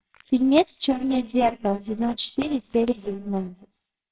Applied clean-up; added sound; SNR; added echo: neural separator model SepFormer WHAMR!.